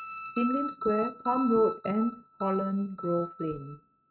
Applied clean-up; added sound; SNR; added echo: neural mask model RNNoise.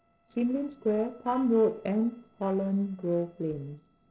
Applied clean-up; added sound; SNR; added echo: neural separator model SepFormer DNS4.